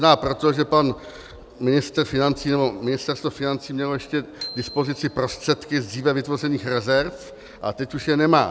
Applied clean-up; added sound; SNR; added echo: none; Bicycle bell; 19 dB; none.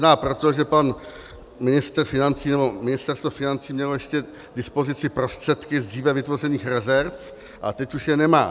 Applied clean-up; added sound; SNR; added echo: none; none; none; none.